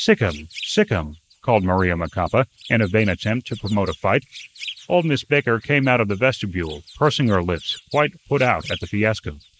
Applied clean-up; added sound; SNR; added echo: neural mask model Resemble Enhance denoiser.